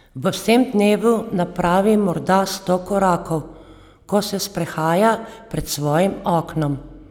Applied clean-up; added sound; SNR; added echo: none; none; none; none.